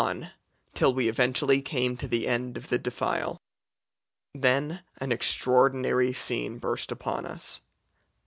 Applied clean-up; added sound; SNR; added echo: none; none; none; none.